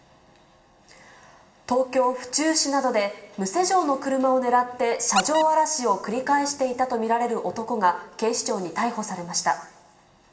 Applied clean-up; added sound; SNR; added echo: none; Squeak; 12 dB; reverberation time 0.8 s.